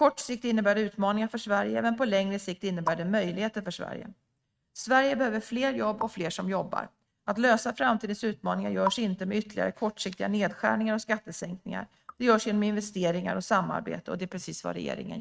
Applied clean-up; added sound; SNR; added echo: neural mask model RNNoise.